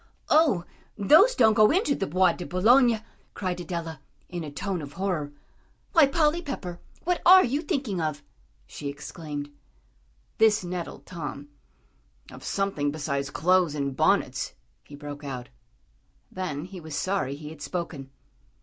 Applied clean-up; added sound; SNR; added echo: none; none; none; none.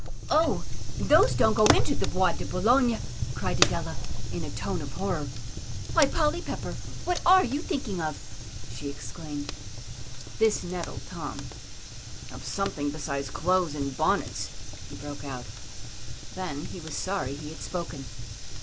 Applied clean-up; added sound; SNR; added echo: none; Fire; 1 dB; none.